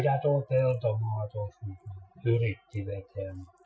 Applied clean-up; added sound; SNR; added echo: classical method Wiener filter.